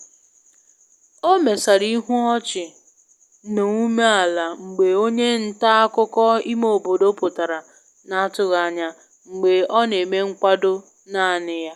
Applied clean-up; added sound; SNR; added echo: none; none; none; none.